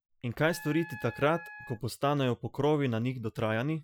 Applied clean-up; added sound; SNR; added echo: classical method Wiener filter.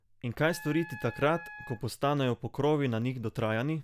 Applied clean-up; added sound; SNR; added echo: none; Wind instrument, woodwind instrument; 16 dB; none.